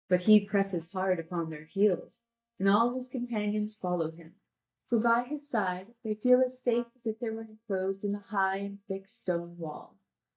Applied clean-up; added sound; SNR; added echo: neural mask model DeepFilterNet 3.